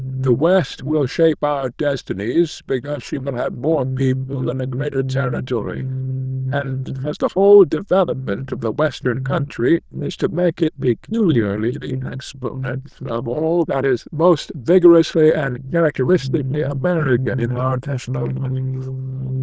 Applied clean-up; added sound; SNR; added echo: neural diffusion model UNIVERSE++.